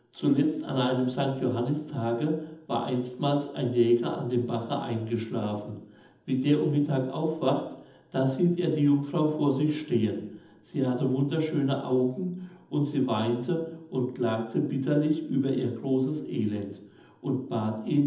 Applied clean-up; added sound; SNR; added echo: none; none; none; reverberation time 0.8 s.